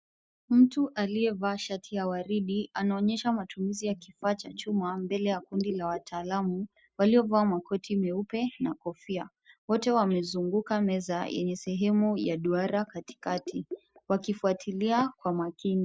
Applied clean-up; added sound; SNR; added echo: neural mask model Resemble Enhance denoiser.